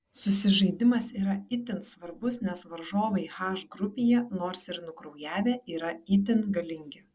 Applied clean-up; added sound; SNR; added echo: none; none; none; none.